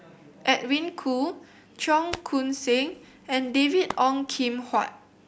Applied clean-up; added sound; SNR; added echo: none; Hands; 17 dB; none.